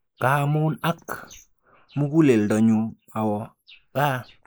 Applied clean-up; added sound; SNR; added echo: neural mask model Resemble Enhance denoiser.